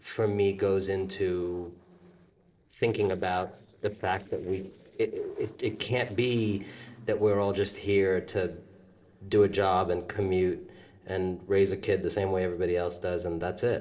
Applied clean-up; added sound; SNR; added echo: neural separator model SepFormer DNS4.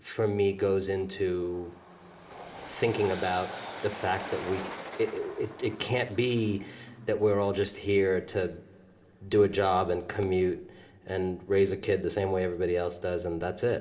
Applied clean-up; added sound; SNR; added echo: none; Train; 17 dB; reverberation time 2.6 s.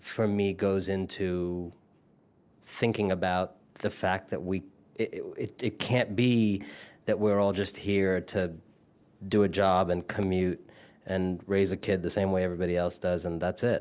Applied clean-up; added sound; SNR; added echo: none; none; none; none.